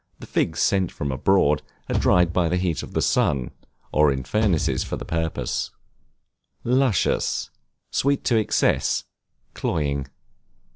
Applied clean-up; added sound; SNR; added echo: none; Bass drum / Thump, thud; 5 dB; none.